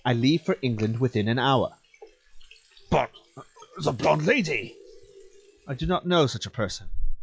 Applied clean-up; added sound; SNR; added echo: classical method log-MMSE.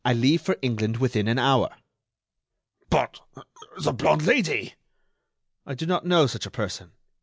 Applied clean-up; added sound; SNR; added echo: none; none; none; none.